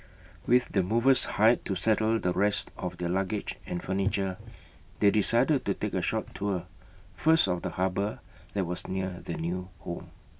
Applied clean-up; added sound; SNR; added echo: none; none; none; none.